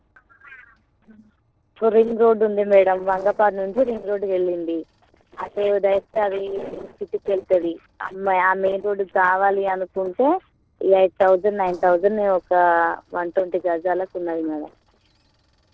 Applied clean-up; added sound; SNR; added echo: neural separator model SepFormer DNS4.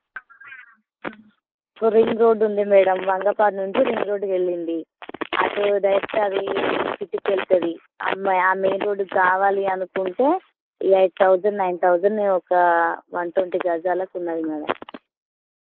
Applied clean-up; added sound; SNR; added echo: neural mask model Resemble Enhance denoiser.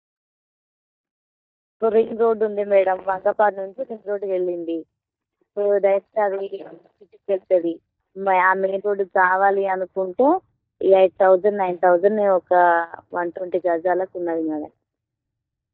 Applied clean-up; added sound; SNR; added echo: neural mask model DeepFilterNet 3.